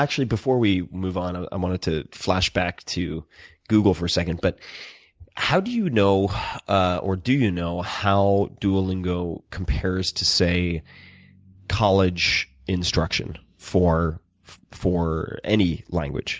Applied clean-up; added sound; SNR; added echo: none; none; none; none.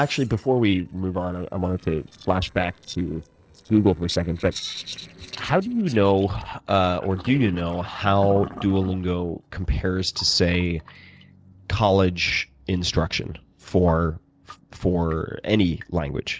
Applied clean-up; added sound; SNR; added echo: neural separator model SepFormer DNS4.